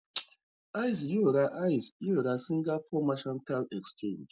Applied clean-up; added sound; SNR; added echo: none; none; none; none.